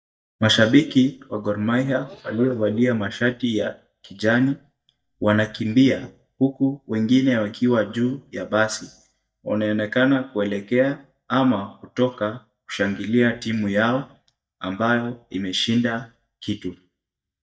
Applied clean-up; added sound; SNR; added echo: neural mask model DeepFilterNet 3.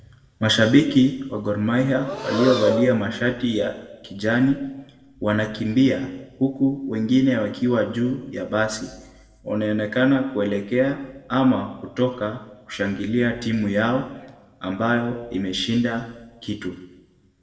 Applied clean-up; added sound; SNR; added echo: none; Breathing; 8 dB; reverberation time 0.9 s.